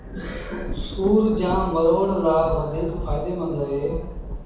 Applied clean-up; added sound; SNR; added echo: none; Thunder / Rain; 8 dB; reverberation time 0.8 s.